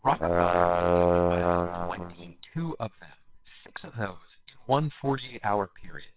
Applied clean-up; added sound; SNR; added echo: neural separator model SepFormer WHAMR!.